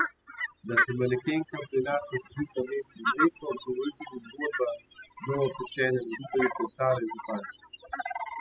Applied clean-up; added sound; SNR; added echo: classical method spectral subtraction.